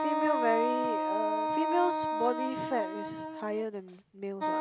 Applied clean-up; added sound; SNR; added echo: none; Wind instrument, woodwind instrument; -1 dB; none.